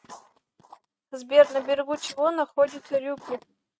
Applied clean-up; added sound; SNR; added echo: neural mask model RNNoise.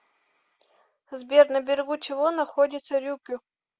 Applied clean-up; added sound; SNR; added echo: none; none; none; none.